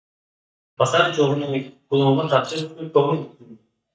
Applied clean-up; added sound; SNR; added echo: neural mask model DeepFilterNet 3.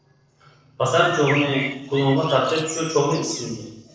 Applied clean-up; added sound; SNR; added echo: neural separator model SepFormer DNS4.